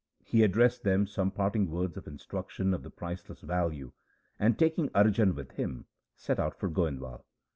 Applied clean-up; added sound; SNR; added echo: none; none; none; none.